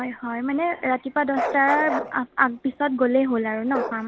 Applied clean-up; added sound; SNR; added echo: none; Bark; 9 dB; none.